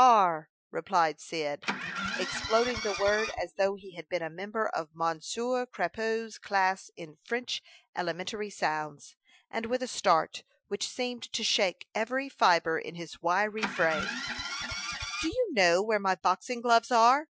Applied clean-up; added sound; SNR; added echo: classical method Wiener filter.